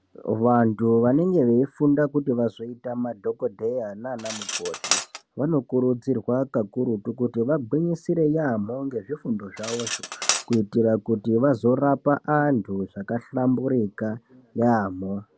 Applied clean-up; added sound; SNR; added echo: none; Cutlery, silverware; 10 dB; none.